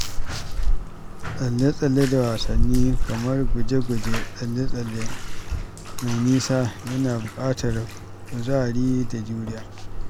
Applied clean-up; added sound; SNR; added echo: none; Bathtub (filling or washing); -1 dB; none.